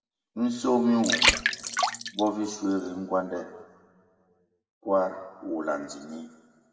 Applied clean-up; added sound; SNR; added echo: none; Water; 1 dB; reverberation time 1.6 s.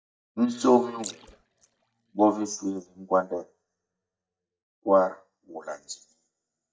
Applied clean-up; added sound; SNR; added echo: neural mask model DeepFilterNet 3.